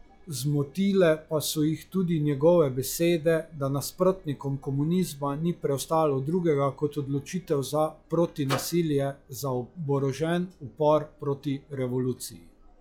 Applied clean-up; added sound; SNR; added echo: classical method log-MMSE.